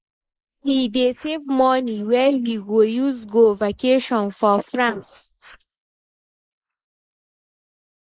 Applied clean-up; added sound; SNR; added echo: neural mask model Resemble Enhance denoiser.